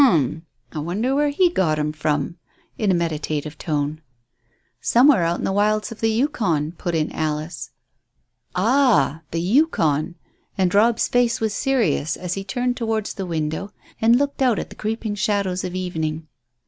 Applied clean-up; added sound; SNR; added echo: none; none; none; none.